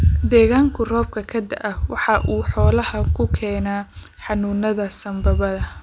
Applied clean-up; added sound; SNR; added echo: none; none; none; none.